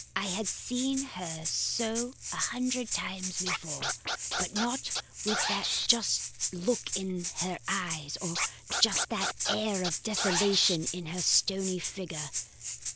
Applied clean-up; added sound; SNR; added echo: none; Scratching (performance technique) + Rattle (instrument); 2 dB; none.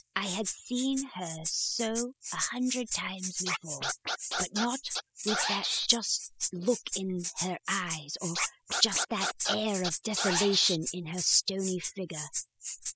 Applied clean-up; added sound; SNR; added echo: classical method spectral subtraction.